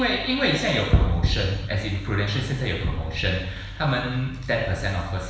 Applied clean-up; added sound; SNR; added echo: none; none; none; reverberation time 0.9 s.